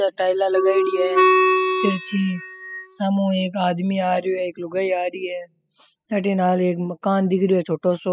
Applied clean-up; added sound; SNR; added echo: classical method spectral subtraction.